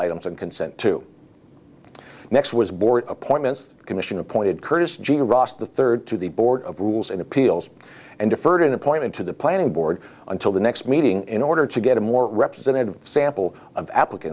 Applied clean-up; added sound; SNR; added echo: none; none; none; none.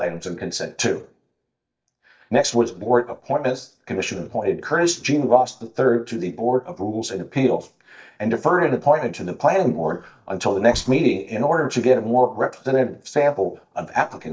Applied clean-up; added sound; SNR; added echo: neural mask model DeepFilterNet 3.